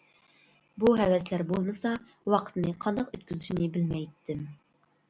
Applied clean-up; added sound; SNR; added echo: none; none; none; none.